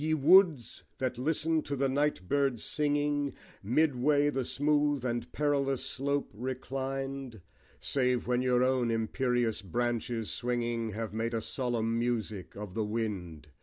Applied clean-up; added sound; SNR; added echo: none; none; none; none.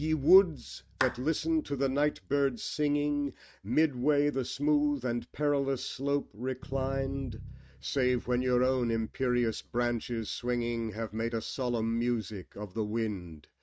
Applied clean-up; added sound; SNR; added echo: neural mask model RNNoise.